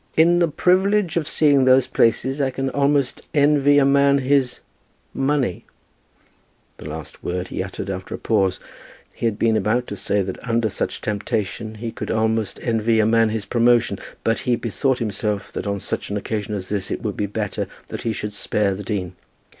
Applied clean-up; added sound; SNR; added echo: none; none; none; none.